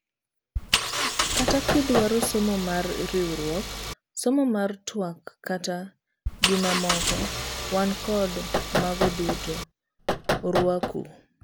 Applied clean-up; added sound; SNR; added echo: none; Engine + Knock; 0 dB; none.